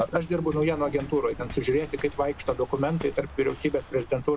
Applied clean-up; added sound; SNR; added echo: none; Waves, surf; 15 dB; none.